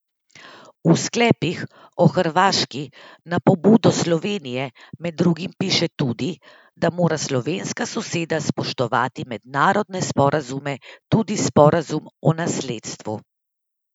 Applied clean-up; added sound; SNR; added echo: none; none; none; none.